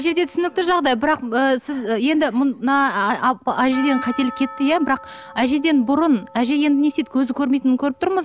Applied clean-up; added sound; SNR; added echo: none; Percussion; 19 dB; none.